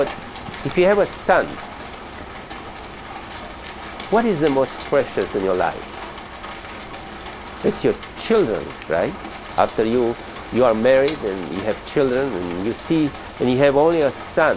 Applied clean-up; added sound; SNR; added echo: none; Rain; 12 dB; none.